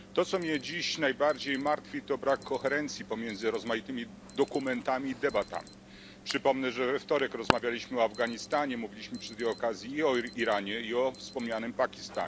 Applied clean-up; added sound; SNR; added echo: none; Alarm; 12 dB; none.